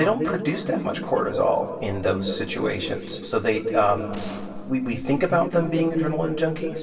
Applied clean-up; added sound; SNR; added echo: none; Gunshot, gunfire; 18 dB; reverberation time 2.5 s.